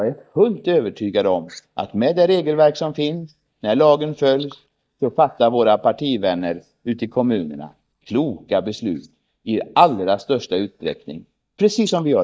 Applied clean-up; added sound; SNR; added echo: neural mask model DeepFilterNet 3.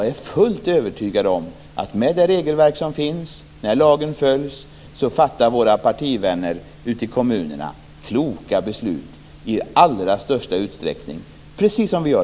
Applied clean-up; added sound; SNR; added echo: none; none; none; none.